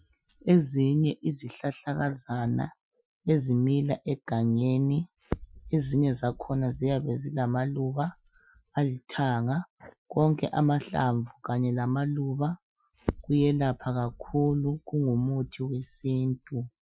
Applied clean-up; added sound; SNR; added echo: classical method Wiener filter.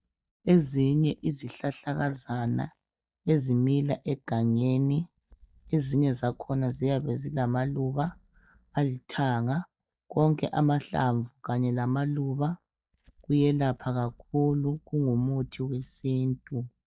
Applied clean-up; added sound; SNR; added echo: neural mask model DeepFilterNet 3.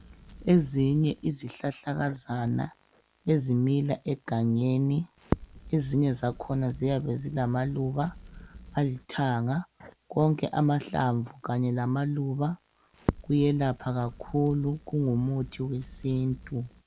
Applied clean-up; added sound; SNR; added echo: none; Crackle; 15 dB; none.